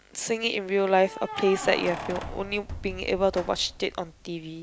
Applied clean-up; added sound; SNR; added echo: none; Keys jangling; 12 dB; none.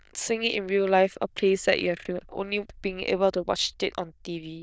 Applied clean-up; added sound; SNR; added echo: neural diffusion model UNIVERSE++.